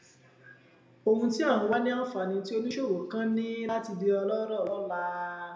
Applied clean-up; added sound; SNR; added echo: none; none; none; reverberation time 0.8 s.